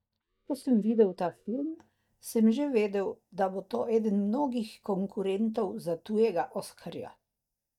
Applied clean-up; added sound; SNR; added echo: neural mask model DeepFilterNet 3.